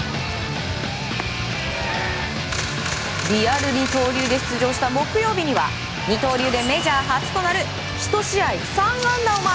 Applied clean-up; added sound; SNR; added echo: none; Stream; 20 dB; none.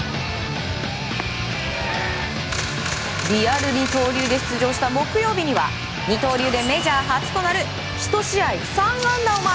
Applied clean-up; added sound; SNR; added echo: none; none; none; none.